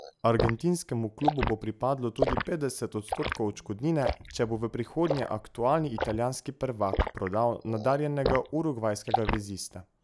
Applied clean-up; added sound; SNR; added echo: none; Liquid; 5 dB; none.